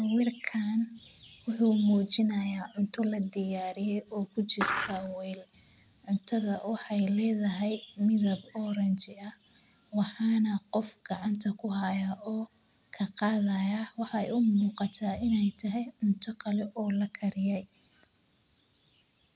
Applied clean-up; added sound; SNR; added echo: none; Skateboard; 2 dB; none.